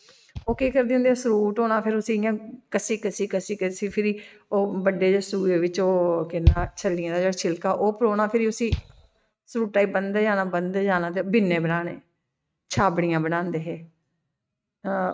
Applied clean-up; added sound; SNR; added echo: neural mask model RNNoise.